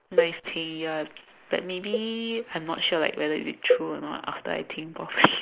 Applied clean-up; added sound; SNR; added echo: neural mask model Resemble Enhance denoiser.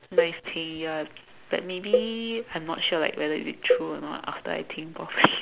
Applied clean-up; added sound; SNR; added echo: none; Cowbell; 2 dB; none.